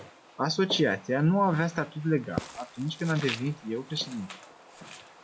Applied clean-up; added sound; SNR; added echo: none; Walk, footsteps; 13 dB; none.